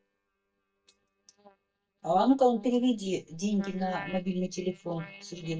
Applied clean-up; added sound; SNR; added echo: neural mask model DeepFilterNet 3.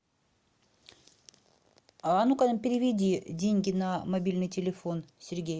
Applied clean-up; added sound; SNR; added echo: none; none; none; none.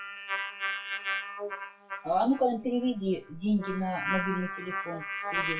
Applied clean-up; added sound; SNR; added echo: classical method WPE with log-MMSE.